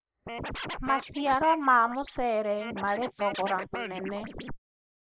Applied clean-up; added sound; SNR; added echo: neural mask model Resemble Enhance denoiser.